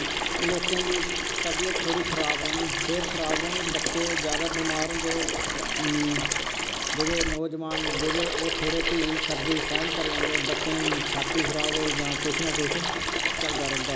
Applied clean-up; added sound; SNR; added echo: none; Sink (filling or washing) / Water tap, faucet; -3 dB; none.